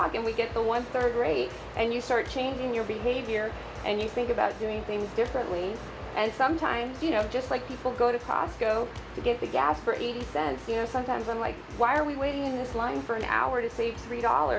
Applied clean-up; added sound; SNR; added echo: none; Drum kit; 17 dB; none.